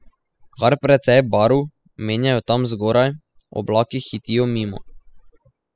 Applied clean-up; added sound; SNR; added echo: classical method spectral subtraction.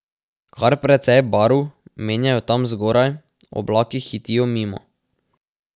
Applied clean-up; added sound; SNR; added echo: none; none; none; none.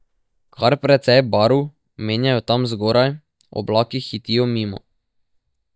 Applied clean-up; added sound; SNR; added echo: neural mask model DeepFilterNet 3.